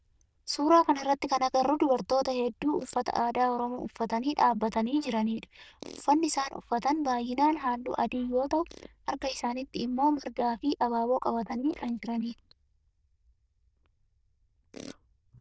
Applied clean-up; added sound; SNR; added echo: neural diffusion model UNIVERSE++.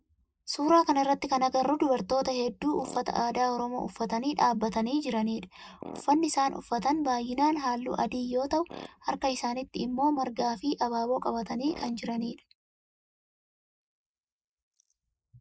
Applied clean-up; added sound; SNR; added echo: neural mask model Resemble Enhance denoiser.